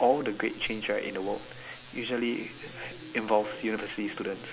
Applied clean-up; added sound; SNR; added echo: none; none; none; none.